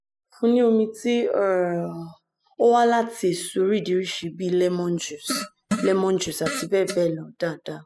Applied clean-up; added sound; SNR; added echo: classical method spectral subtraction.